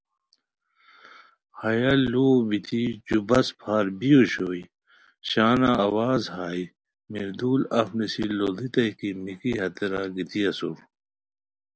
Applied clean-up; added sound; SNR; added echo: none; none; none; none.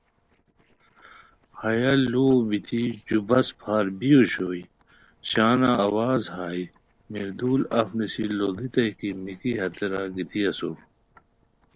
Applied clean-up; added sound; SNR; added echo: neural separator model SepFormer DNS4.